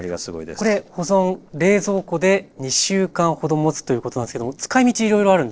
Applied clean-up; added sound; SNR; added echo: neural separator model SepFormer DNS4.